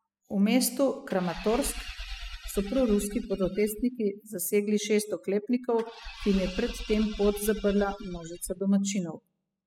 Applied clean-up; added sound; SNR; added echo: classical method spectral subtraction.